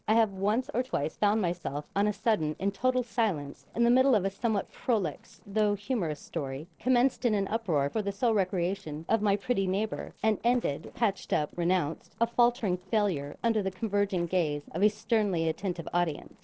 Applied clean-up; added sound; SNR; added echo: neural separator model SepFormer DNS4.